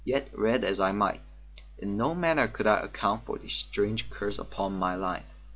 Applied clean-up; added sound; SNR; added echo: none; none; none; none.